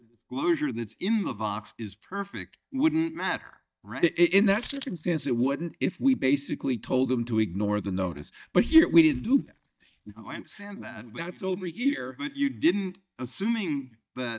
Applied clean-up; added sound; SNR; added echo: neural mask model DeepFilterNet 3.